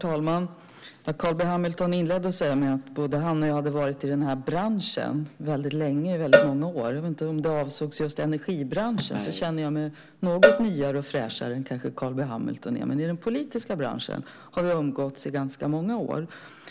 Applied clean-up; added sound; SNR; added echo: none; Cowbell; 0 dB; none.